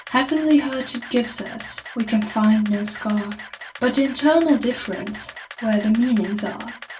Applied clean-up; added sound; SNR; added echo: none; Camera; 16 dB; reverberation time 0.2 s.